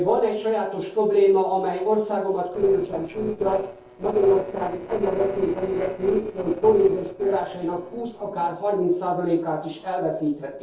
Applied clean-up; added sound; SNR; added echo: neural separator model SepFormer DNS4.